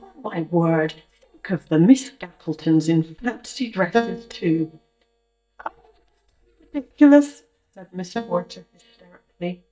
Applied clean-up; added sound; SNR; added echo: neural mask model DeepFilterNet 3.